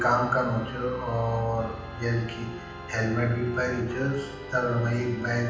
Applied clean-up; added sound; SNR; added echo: none; Organ; 11 dB; reverberation time 0.9 s.